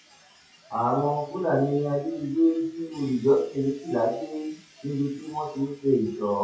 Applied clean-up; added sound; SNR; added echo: classical method WPE with log-MMSE.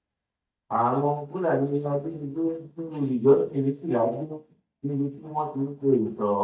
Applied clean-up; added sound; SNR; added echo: neural mask model DeepFilterNet 3.